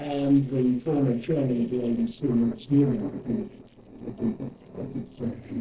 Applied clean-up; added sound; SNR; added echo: neural separator model SepFormer DNS4.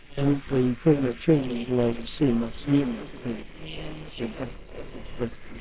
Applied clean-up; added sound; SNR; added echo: neural separator model SepFormer WHAMR!.